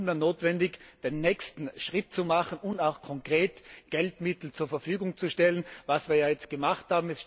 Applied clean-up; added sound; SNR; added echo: none; none; none; none.